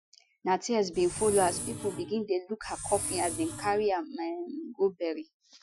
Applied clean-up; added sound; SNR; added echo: classical method Wiener filter.